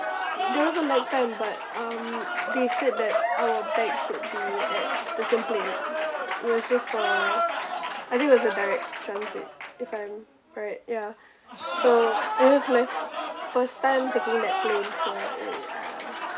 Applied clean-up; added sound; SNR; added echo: none; Applause / Cheering; 2 dB; none.